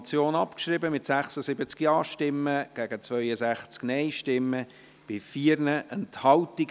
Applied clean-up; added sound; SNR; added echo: none; none; none; none.